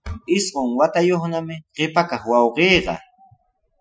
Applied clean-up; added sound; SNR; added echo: classical method Wiener filter.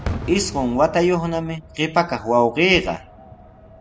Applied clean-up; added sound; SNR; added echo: none; Fireworks; 13 dB; none.